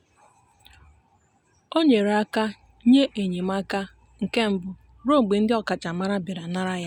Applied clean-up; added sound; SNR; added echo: none; none; none; none.